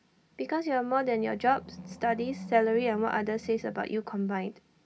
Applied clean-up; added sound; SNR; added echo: none; Animal; 17 dB; reverberation time 0.3 s.